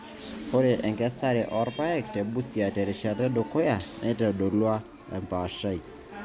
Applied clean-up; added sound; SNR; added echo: none; Musical instrument; 19 dB; none.